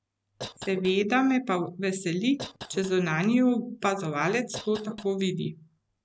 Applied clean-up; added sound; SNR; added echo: none; Cough; 18 dB; none.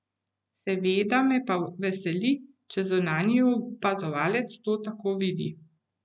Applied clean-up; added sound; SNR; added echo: none; none; none; none.